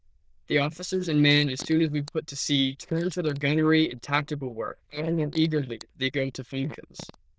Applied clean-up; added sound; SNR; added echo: neural diffusion model UNIVERSE++.